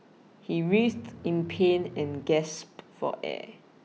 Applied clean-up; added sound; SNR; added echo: none; Bass guitar; 17 dB; none.